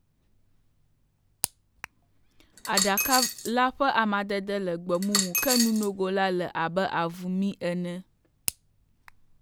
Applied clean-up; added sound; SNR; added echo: none; Coin (dropping); 0 dB; none.